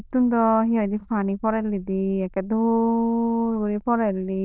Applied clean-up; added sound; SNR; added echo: neural diffusion model UNIVERSE++.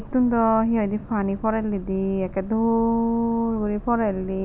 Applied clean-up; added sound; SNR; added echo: none; Boat, Water vehicle; 15 dB; none.